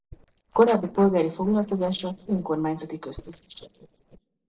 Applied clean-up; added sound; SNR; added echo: neural separator model SepFormer DNS4.